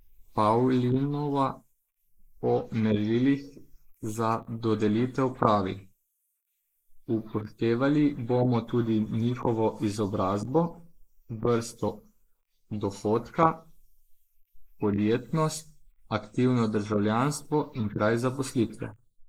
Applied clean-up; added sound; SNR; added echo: neural mask model Resemble Enhance denoiser.